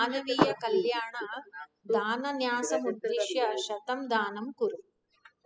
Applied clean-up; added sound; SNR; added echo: classical method spectral subtraction.